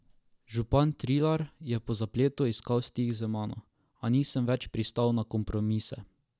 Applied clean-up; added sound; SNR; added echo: none; none; none; none.